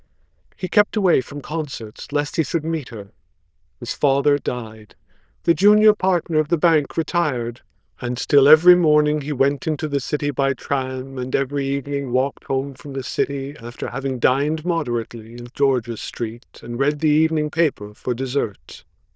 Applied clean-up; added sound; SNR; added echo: neural diffusion model UNIVERSE++.